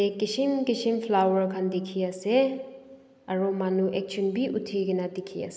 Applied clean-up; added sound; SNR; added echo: none; none; none; none.